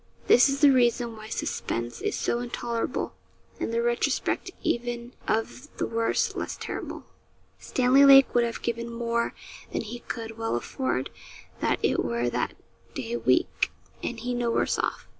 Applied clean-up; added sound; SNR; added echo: none; none; none; none.